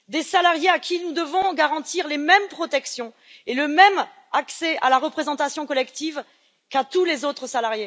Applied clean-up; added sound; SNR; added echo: none; none; none; none.